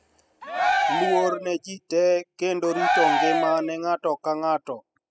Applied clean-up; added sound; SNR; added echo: classical method spectral subtraction.